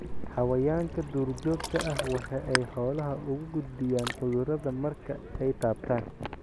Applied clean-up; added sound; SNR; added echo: none; Ocean; 9 dB; none.